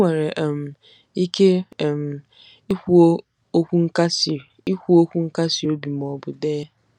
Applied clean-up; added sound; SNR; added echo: none; none; none; none.